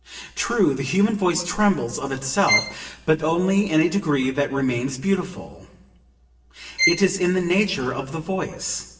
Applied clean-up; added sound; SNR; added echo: none; Bowed string instrument; 4 dB; reverberation time 0.9 s.